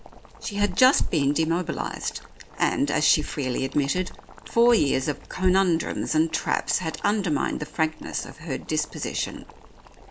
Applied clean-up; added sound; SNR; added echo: none; Boiling + Liquid; 20 dB; none.